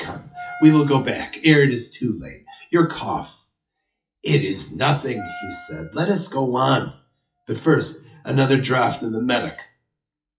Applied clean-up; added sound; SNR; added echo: classical method WPE with log-MMSE.